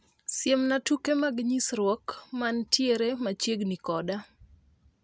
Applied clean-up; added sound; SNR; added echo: none; none; none; none.